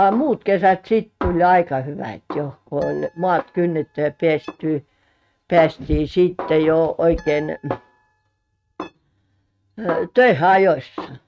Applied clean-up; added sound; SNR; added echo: neural mask model RNNoise.